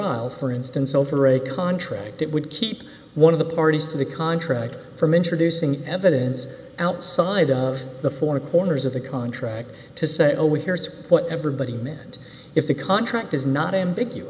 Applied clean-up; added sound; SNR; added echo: none; none; none; none.